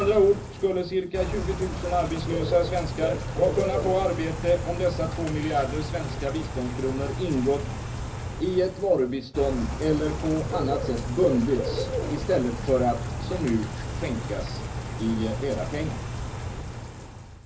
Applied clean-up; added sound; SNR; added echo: none; Bird / Rain; 4 dB; reverberation time 0.4 s.